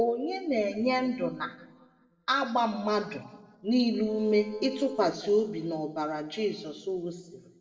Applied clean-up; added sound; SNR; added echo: neural separator model SepFormer DNS4.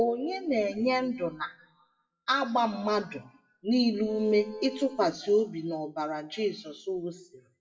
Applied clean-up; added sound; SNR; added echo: classical method WPE with log-MMSE.